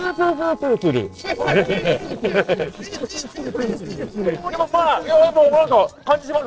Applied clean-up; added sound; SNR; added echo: neural separator model SepFormer DNS4.